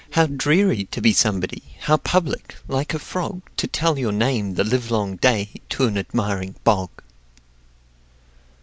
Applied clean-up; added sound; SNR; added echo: none; none; none; none.